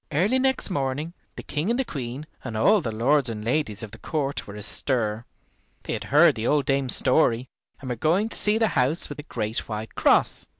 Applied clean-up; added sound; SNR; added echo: none; none; none; none.